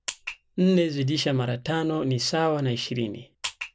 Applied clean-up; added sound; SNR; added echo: none; none; none; none.